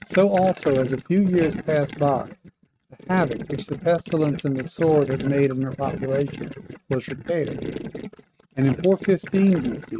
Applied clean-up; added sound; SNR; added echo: neural mask model RNNoise.